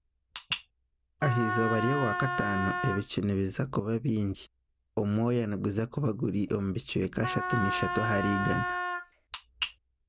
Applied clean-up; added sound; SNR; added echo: none; Wind instrument, woodwind instrument; 2 dB; none.